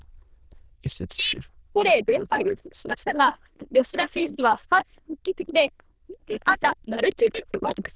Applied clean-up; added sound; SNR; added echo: neural diffusion model UNIVERSE++.